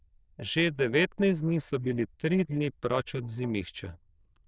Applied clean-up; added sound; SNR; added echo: neural diffusion model UNIVERSE++.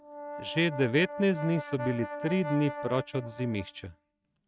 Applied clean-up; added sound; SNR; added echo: neural mask model RNNoise.